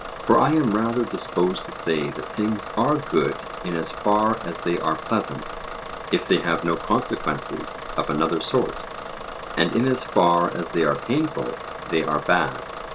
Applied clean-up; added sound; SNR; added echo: none; Bus / Engine; 10 dB; none.